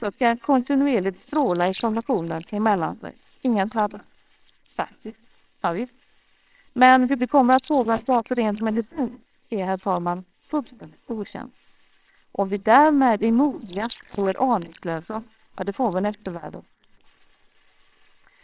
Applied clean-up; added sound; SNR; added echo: neural separator model SepFormer WHAMR!.